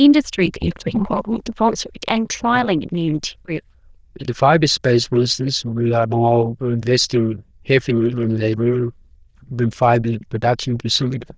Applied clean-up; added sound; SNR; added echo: neural diffusion model UNIVERSE++.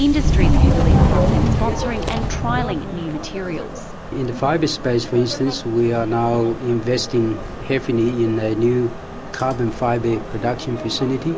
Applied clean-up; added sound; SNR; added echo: none; Subway, metro, underground; 0 dB; none.